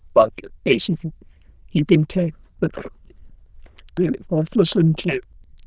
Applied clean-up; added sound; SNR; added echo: neural diffusion model UNIVERSE++.